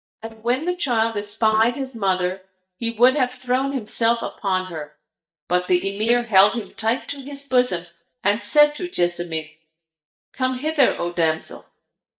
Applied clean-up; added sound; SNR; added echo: neural mask model DeepFilterNet 3.